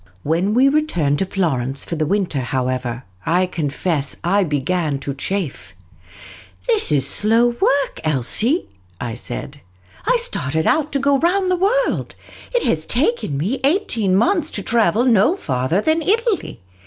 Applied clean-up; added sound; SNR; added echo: none; none; none; none.